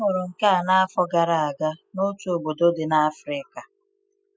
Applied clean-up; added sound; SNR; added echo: classical method spectral subtraction.